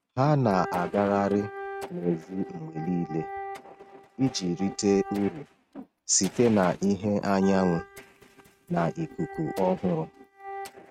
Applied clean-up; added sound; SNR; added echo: neural mask model RNNoise.